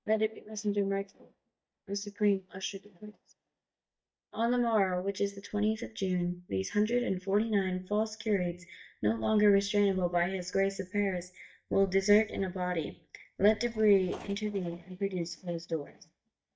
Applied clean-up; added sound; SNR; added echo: neural mask model DeepFilterNet 3.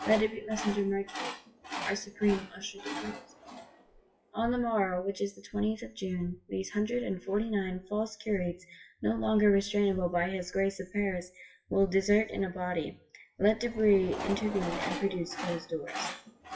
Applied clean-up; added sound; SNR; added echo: classical method WPE with log-MMSE.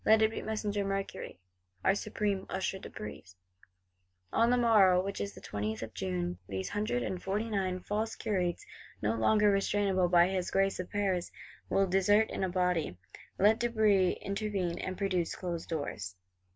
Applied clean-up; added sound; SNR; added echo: none; none; none; none.